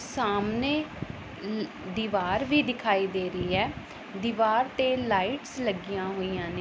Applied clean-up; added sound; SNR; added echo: none; none; none; none.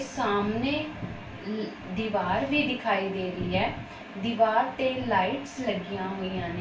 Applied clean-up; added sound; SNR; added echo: none; none; none; reverberation time 0.3 s.